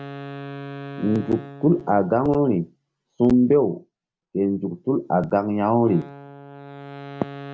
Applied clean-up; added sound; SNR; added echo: none; Wind instrument, woodwind instrument; 17 dB; none.